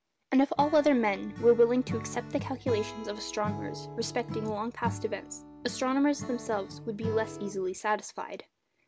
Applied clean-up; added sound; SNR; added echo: none; Acoustic guitar / Strum; 11 dB; none.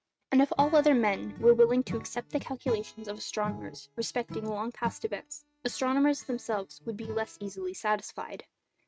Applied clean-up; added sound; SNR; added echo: neural mask model RNNoise.